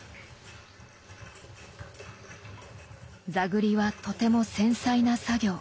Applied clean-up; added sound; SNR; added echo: none; none; none; none.